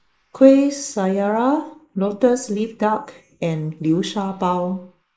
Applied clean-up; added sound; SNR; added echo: neural mask model Resemble Enhance denoiser.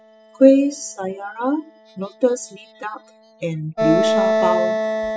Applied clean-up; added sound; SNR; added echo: classical method spectral subtraction.